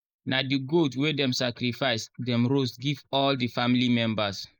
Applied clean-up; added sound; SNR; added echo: neural mask model Resemble Enhance denoiser.